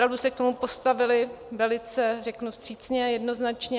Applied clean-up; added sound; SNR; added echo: none; none; none; none.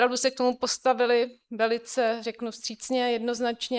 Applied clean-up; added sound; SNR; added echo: neural mask model Resemble Enhance denoiser.